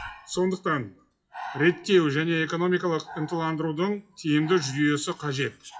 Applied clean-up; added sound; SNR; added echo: classical method WPE with log-MMSE.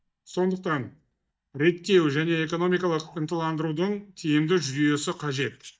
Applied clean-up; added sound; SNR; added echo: neural mask model DeepFilterNet 3.